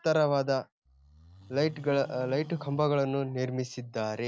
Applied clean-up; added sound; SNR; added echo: none; Livestock, farm animals, working animals; 19 dB; none.